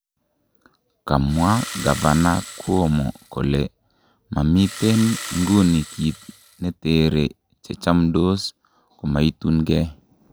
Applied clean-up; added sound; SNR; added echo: none; Engine starting; 14 dB; none.